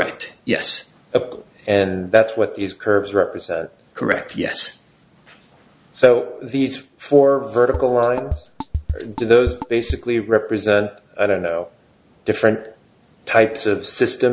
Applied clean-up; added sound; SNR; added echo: none; Drum kit; 8 dB; none.